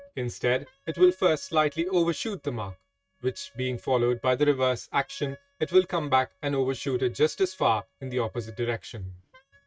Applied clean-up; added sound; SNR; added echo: neural mask model RNNoise.